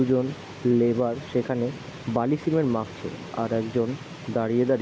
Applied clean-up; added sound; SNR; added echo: none; none; none; none.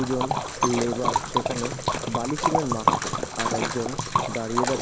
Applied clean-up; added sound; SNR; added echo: none; Liquid; -3 dB; none.